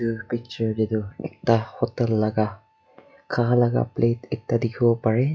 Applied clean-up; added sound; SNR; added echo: classical method log-MMSE.